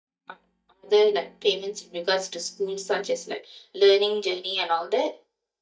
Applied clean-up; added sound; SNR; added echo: neural mask model DeepFilterNet 3.